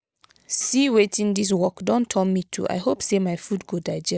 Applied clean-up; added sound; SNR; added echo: neural mask model DeepFilterNet 3.